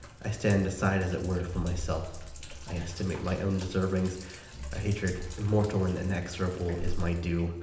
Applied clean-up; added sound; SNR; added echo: none; Sink (filling or washing); 9 dB; reverberation time 0.8 s.